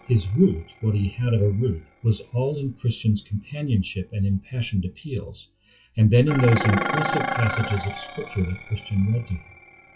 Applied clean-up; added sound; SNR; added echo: classical method WPE with log-MMSE.